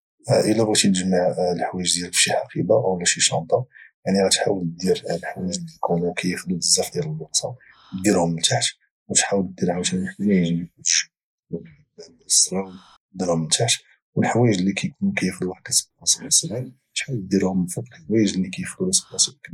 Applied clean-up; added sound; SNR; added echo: neural mask model Resemble Enhance denoiser.